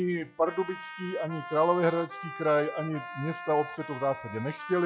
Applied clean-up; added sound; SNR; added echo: classical method log-MMSE.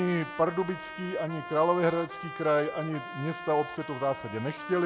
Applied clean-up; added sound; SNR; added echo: none; Trumpet; 11 dB; none.